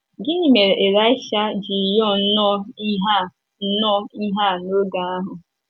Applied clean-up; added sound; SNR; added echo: none; none; none; none.